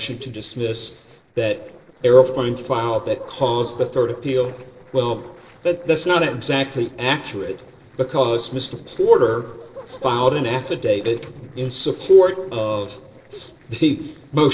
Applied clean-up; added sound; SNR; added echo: neural separator model SepFormer DNS4.